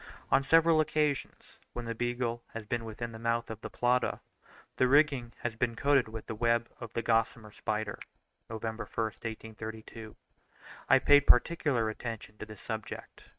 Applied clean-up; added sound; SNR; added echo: neural mask model RNNoise.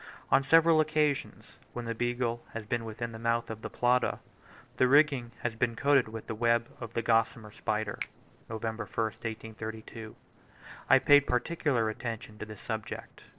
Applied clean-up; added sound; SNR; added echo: neural separator model SepFormer DNS4.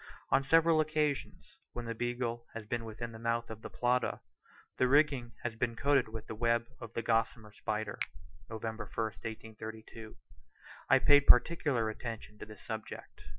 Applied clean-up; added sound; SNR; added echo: classical method Wiener filter.